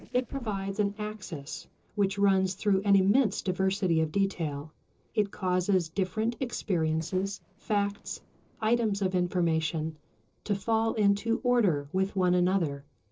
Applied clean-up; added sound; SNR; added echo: neural separator model SepFormer DNS4.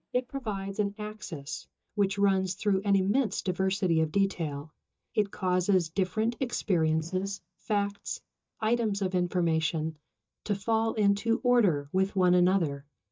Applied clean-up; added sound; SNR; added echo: neural mask model DeepFilterNet 3.